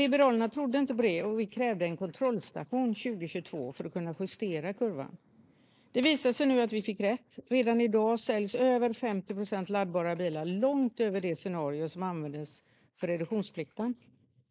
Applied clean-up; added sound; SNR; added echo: neural mask model Resemble Enhance denoiser.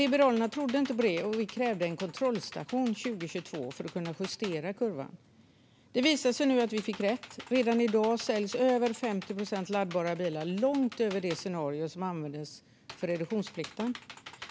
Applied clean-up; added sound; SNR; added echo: none; Computer keyboard; 18 dB; none.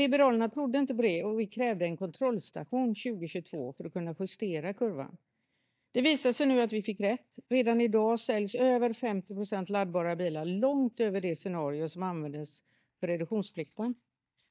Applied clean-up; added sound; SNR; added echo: neural mask model DeepFilterNet 3.